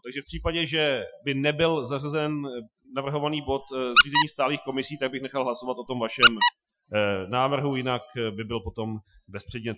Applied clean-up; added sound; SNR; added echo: classical method Wiener filter.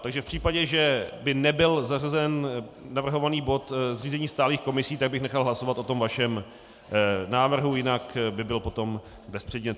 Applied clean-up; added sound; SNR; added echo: none; none; none; none.